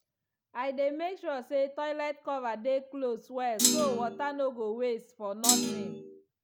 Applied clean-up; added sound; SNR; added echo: none; Thump, thud; -3 dB; none.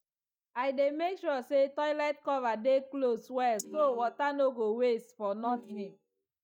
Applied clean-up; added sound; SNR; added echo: neural mask model DeepFilterNet 3.